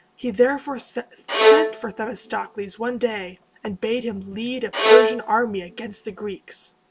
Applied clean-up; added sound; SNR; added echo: none; Bowed string instrument; -5 dB; none.